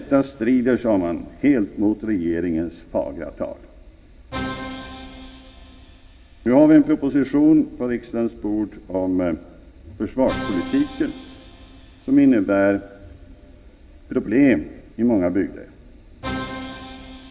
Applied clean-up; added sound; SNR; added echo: none; Musical instrument; 17 dB; reverberation time 2.0 s.